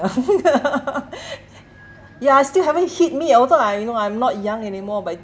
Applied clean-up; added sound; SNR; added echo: none; none; none; none.